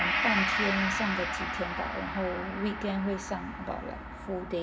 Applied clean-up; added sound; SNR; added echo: none; Gong; 0 dB; reverberation time 1.5 s.